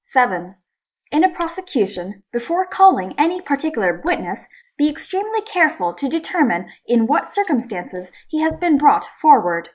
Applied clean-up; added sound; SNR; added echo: neural mask model Resemble Enhance denoiser.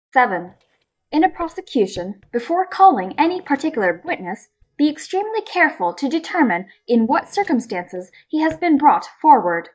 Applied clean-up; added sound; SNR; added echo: neural mask model DeepFilterNet 3.